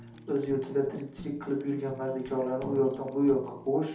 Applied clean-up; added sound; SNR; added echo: none; Fire; 16 dB; reverberation time 0.6 s.